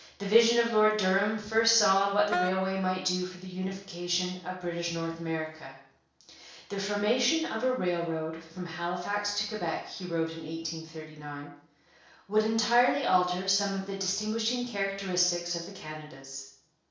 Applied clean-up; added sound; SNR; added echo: neural separator model SepFormer DNS4.